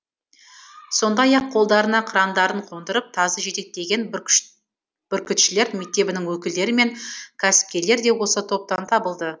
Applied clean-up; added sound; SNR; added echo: none; none; none; none.